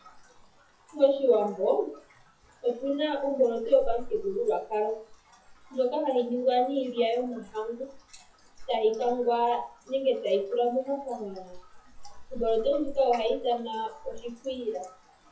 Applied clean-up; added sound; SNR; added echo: classical method WPE with log-MMSE.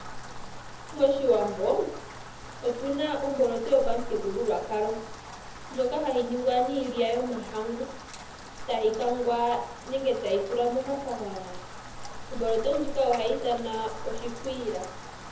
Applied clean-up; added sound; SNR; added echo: none; Rain; 10 dB; reverberation time 0.7 s.